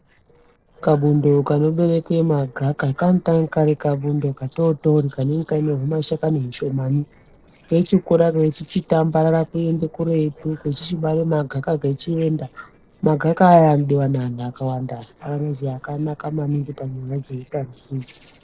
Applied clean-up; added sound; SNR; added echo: neural separator model SepFormer DNS4.